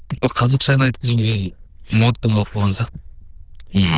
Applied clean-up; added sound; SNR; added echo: neural diffusion model UNIVERSE++.